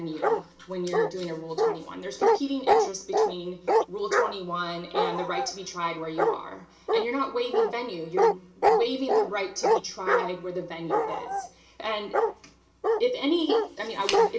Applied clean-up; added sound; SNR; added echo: none; Bark; -4 dB; reverberation time 0.3 s.